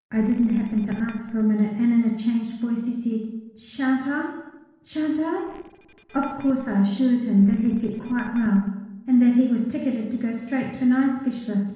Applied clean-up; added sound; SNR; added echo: neural separator model SepFormer DNS4.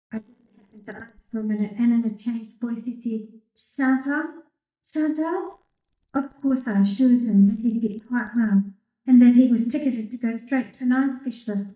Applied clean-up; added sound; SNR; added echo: neural mask model DeepFilterNet 3.